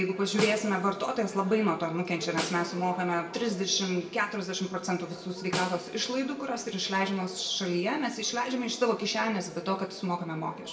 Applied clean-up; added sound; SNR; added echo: none; Snare drum; 11 dB; reverberation time 0.6 s.